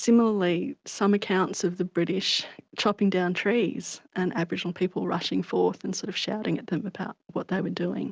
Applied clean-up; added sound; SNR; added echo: none; none; none; none.